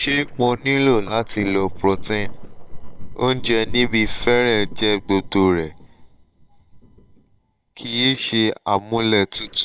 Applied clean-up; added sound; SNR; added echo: neural separator model SepFormer WHAM!.